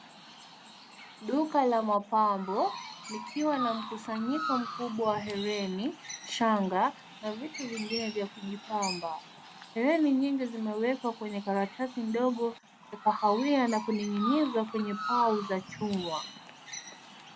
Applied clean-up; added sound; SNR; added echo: none; Chirp, tweet; 11 dB; none.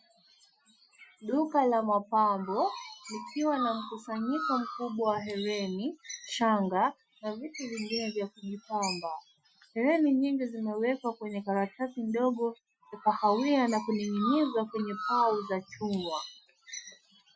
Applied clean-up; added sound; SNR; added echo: classical method Wiener filter.